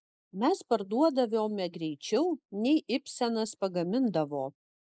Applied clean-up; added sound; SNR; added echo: neural mask model Resemble Enhance denoiser.